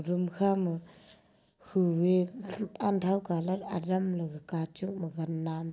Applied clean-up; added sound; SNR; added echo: none; none; none; none.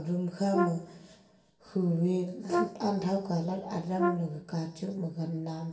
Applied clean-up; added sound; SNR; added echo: none; Brass instrument; 3 dB; reverberation time 0.7 s.